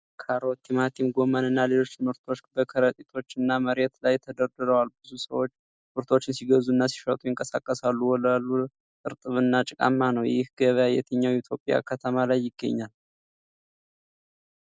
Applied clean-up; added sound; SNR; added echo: none; none; none; none.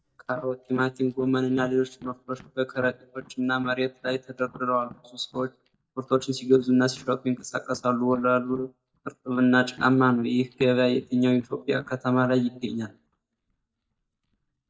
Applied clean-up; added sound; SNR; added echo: neural mask model DeepFilterNet 3.